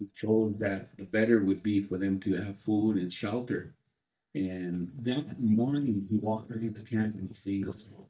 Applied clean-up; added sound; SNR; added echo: neural mask model DeepFilterNet 3.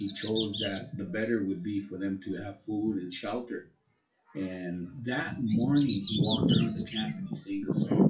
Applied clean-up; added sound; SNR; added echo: classical method WPE with log-MMSE.